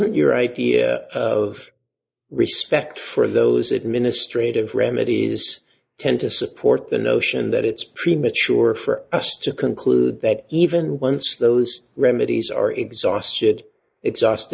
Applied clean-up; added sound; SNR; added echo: neural mask model Resemble Enhance denoiser.